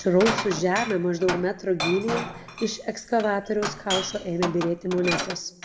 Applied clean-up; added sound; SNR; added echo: none; Glass; 7 dB; reverberation time 1.1 s.